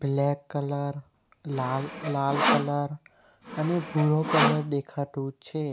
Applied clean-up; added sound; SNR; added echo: none; Sawing; 2 dB; none.